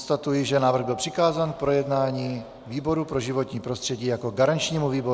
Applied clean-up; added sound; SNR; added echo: none; none; none; none.